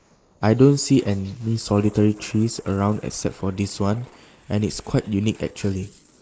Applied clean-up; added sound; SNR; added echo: neural mask model Resemble Enhance denoiser.